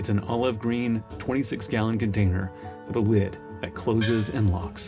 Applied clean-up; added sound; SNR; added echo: none; Gong; 14 dB; reverberation time 0.3 s.